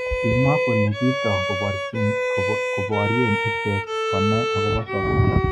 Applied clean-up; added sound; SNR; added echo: classical method log-MMSE.